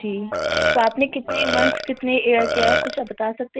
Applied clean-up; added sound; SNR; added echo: none; Burping, eructation; 0 dB; none.